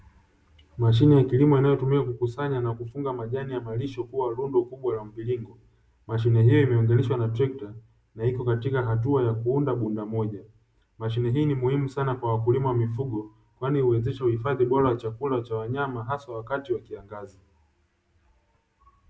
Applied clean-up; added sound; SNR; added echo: none; none; none; none.